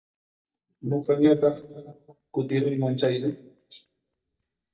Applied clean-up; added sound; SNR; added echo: neural mask model DeepFilterNet 3.